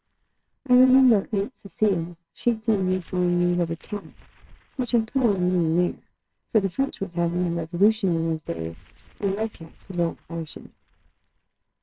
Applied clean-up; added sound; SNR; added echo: neural separator model SepFormer WHAMR!.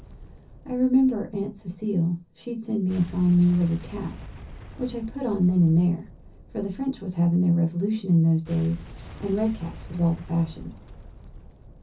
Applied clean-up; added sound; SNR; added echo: none; Boom; 18 dB; reverberation time 0.3 s.